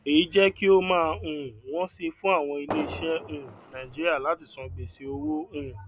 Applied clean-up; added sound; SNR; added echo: none; Fireworks; 13 dB; none.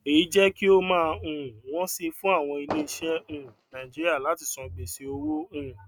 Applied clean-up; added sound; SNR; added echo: neural mask model RNNoise.